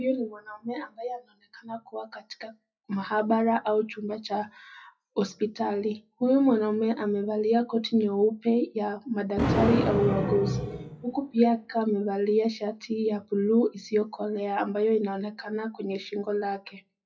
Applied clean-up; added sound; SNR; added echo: classical method WPE with log-MMSE.